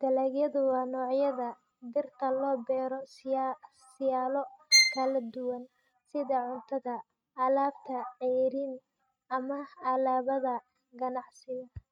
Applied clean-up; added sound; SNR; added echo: neural mask model RNNoise.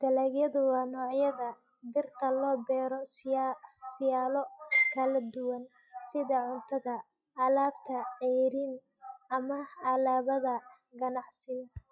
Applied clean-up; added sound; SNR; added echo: classical method log-MMSE.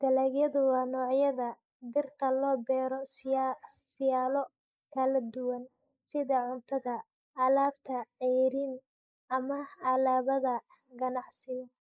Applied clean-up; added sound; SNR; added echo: neural mask model Resemble Enhance denoiser.